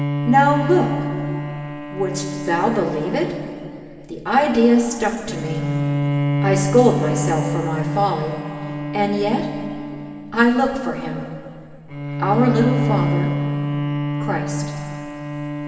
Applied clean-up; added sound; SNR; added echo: none; Bowed string instrument; 3 dB; reverberation time 2.7 s.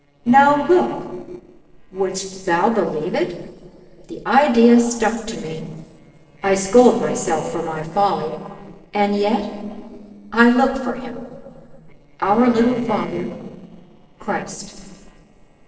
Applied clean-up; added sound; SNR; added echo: neural separator model SepFormer DNS4.